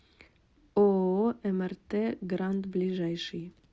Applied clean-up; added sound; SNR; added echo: none; none; none; none.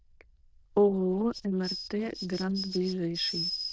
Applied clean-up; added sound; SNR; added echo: neural diffusion model UNIVERSE++.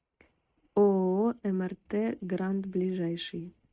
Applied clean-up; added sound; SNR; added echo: neural mask model RNNoise.